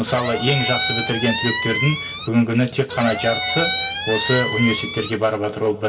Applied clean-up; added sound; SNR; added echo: none; Squeak; 3 dB; reverberation time 0.2 s.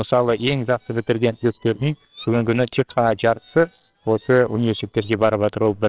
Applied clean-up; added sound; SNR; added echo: neural separator model SepFormer WHAMR!.